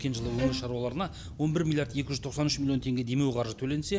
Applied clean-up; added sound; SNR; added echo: none; Bowed string instrument; 7 dB; none.